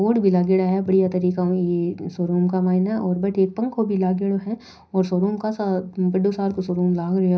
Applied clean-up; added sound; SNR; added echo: none; none; none; reverberation time 0.5 s.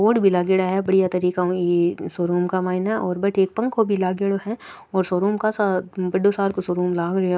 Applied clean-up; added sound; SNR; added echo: none; none; none; none.